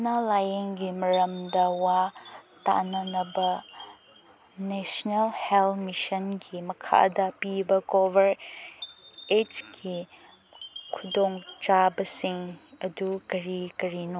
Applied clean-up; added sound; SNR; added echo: none; Chime; 17 dB; none.